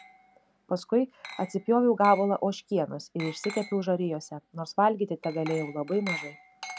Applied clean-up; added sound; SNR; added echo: none; Glass; 16 dB; none.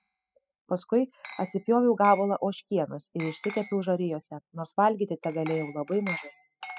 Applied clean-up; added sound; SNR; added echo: classical method spectral subtraction.